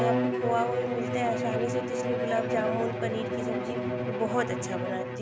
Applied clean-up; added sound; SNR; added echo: none; Bowed string instrument; -2 dB; none.